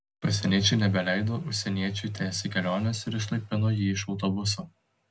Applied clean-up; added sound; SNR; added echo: none; none; none; none.